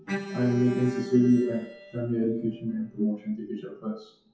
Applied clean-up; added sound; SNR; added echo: classical method WPE with log-MMSE.